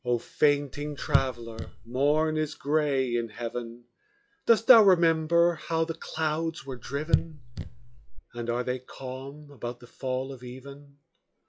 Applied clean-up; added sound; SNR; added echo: classical method log-MMSE.